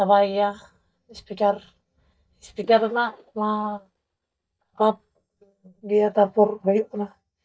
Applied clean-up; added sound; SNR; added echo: neural mask model DeepFilterNet 3.